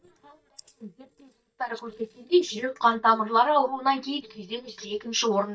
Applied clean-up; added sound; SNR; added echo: neural mask model DeepFilterNet 3.